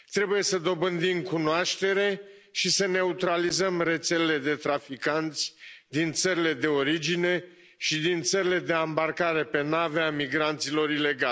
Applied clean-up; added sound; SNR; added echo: none; none; none; none.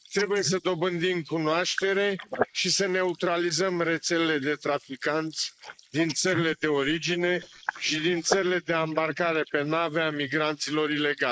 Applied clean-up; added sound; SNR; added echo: neural mask model Resemble Enhance denoiser.